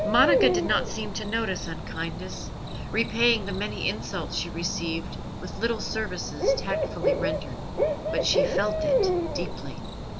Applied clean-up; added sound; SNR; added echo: none; Cricket / Bird; -1 dB; none.